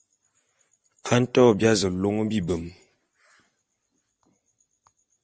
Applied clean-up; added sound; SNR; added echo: none; none; none; none.